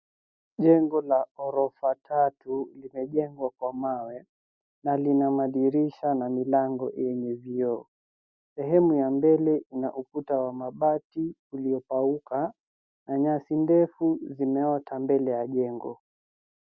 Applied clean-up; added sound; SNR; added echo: none; none; none; none.